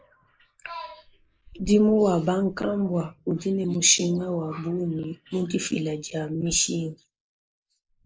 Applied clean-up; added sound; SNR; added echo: neural mask model Resemble Enhance denoiser.